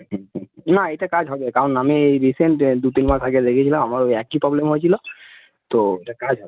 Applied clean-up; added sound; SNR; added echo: none; Bass drum; 15 dB; none.